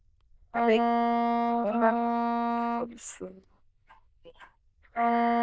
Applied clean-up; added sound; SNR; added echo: neural diffusion model UNIVERSE++.